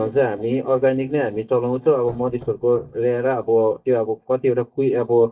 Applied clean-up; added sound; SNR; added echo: neural mask model DeepFilterNet 3.